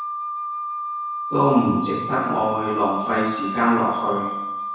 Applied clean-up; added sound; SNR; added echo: none; Wind instrument, woodwind instrument; 5 dB; reverberation time 1.1 s.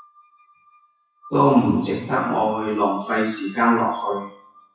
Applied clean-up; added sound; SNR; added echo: classical method WPE with log-MMSE.